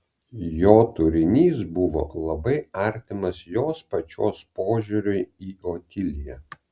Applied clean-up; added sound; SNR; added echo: none; none; none; none.